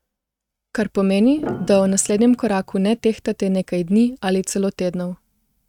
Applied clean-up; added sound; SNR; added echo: neural mask model RNNoise.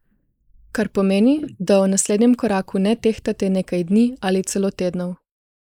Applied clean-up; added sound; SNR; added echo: neural mask model Resemble Enhance denoiser.